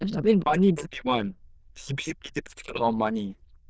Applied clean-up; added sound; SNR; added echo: neural diffusion model UNIVERSE++.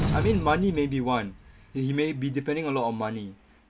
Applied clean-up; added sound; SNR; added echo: none; Slam; 6 dB; none.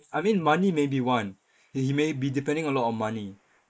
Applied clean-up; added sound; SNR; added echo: neural mask model Resemble Enhance denoiser.